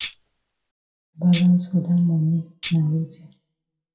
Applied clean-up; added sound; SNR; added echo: none; Tambourine; 1 dB; reverberation time 0.5 s.